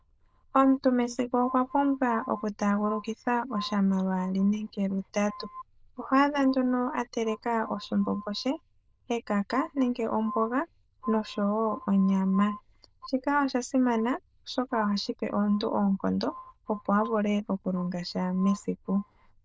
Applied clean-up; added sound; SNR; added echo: neural diffusion model UNIVERSE++.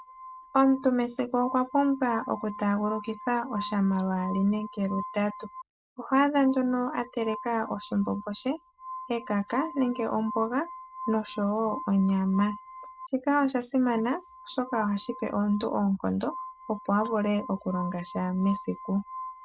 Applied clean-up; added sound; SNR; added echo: none; Glass; 14 dB; none.